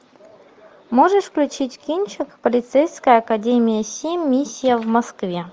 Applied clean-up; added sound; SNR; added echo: none; none; none; none.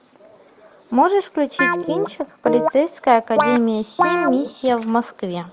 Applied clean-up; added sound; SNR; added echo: none; Guitar; 2 dB; none.